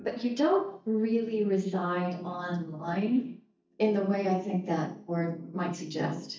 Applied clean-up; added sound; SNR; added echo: neural mask model DeepFilterNet 3.